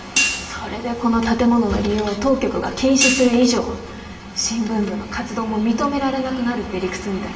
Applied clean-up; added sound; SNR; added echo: none; Hi-hat; 6 dB; reverberation time 0.8 s.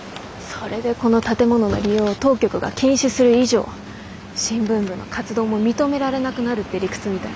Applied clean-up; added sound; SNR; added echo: none; none; none; none.